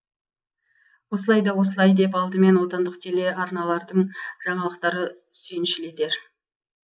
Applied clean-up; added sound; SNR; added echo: neural mask model Resemble Enhance denoiser.